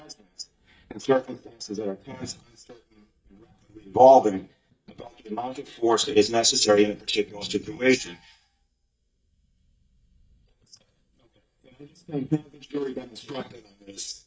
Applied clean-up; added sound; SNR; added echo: neural mask model DeepFilterNet 3.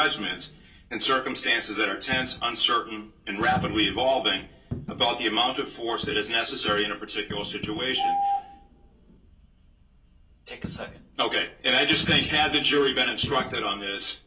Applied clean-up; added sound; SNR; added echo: none; Coin (dropping); 14 dB; reverberation time 0.2 s.